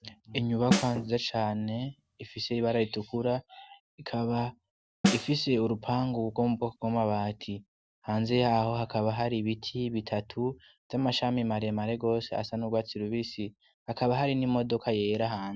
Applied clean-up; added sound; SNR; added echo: none; Snare drum; 4 dB; none.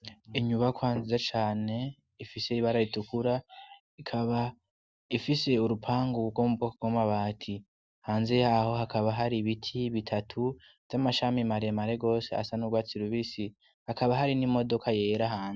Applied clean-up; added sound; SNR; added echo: none; none; none; none.